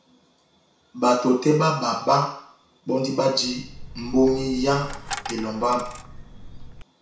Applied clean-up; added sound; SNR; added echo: none; Coin (dropping); 12 dB; reverberation time 0.6 s.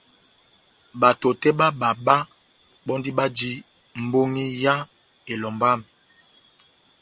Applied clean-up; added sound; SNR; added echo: none; none; none; none.